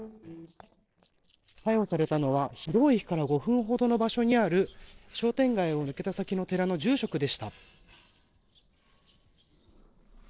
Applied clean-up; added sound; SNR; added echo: neural separator model SepFormer DNS4.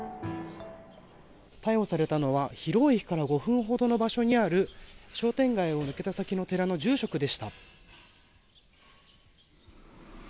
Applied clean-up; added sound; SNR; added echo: none; none; none; none.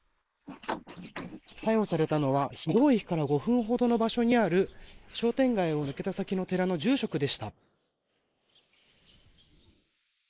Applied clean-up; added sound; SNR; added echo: neural mask model Resemble Enhance denoiser.